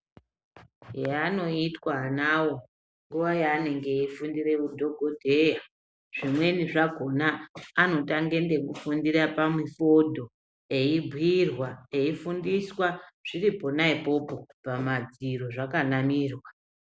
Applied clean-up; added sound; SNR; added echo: none; none; none; none.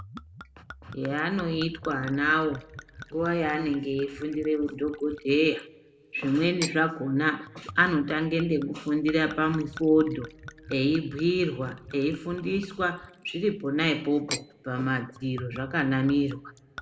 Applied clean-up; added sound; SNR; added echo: none; Gurgling / Chink, clink / Liquid; 17 dB; reverberation time 0.8 s.